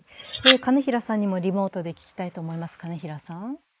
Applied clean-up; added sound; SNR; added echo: neural mask model Resemble Enhance denoiser.